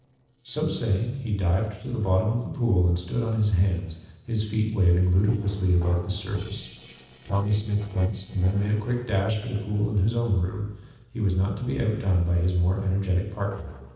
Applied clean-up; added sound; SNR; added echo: neural separator model SepFormer DNS4.